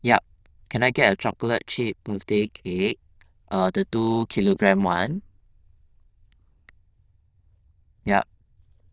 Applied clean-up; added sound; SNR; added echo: neural diffusion model UNIVERSE++.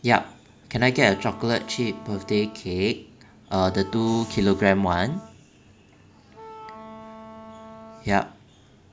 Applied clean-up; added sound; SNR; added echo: none; Wind instrument, woodwind instrument; 18 dB; none.